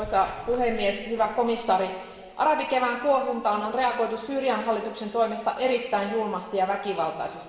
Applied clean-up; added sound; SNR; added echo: none; none; none; reverberation time 1.9 s.